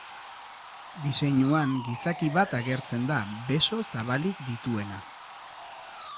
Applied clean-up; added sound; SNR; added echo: none; Sawing; 12 dB; none.